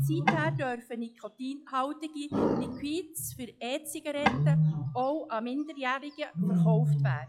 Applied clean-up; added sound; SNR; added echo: classical method log-MMSE.